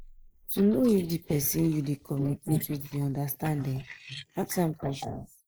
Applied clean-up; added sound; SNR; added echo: neural mask model Resemble Enhance denoiser.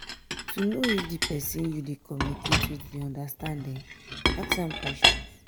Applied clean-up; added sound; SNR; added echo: none; Chink, clink; -3 dB; none.